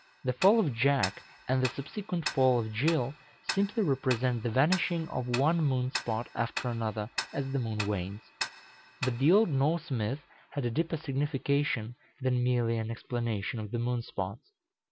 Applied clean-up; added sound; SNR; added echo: none; Tick-tock; 13 dB; none.